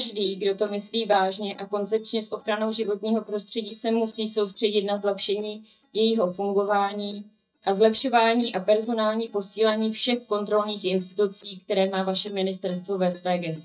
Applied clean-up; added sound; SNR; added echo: neural mask model DeepFilterNet 3.